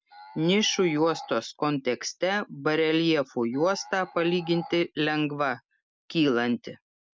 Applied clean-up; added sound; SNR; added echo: none; Animal; 18 dB; none.